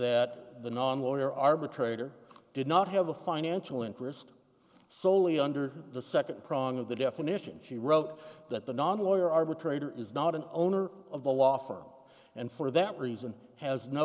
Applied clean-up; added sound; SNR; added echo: none; none; none; none.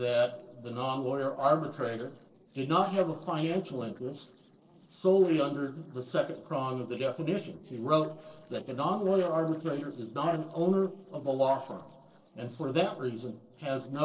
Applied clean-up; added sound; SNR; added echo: neural separator model SepFormer DNS4.